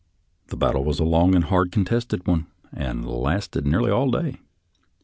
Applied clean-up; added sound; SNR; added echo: none; none; none; none.